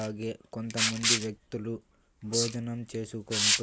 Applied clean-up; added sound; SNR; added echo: neural mask model Resemble Enhance denoiser.